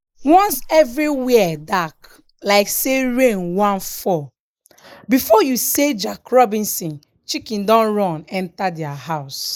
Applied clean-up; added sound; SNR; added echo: neural mask model Resemble Enhance denoiser.